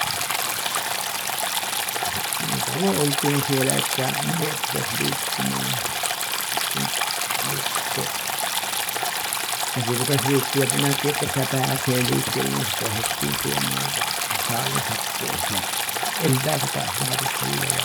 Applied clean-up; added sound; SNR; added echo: none; Stream; -3 dB; none.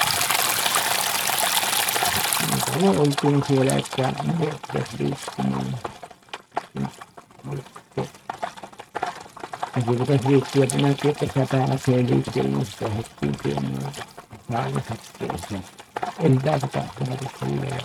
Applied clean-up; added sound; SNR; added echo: neural mask model RNNoise.